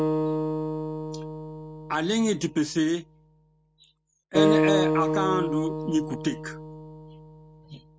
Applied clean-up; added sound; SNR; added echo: none; Acoustic guitar; -1 dB; none.